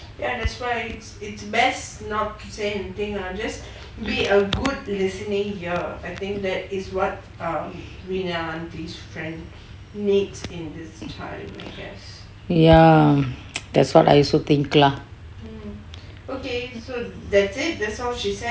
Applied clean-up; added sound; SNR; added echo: none; none; none; none.